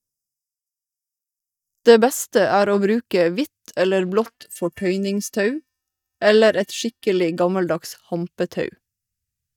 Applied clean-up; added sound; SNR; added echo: neural mask model DeepFilterNet 3.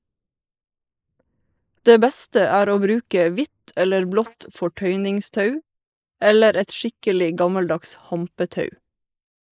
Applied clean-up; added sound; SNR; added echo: neural mask model Resemble Enhance denoiser.